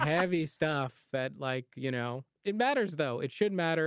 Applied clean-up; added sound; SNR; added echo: none; none; none; none.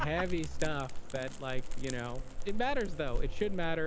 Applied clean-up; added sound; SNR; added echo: none; Crackle; -3 dB; none.